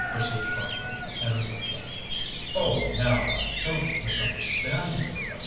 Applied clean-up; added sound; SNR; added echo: none; Bird vocalization, bird call, bird song; -1 dB; reverberation time 0.7 s.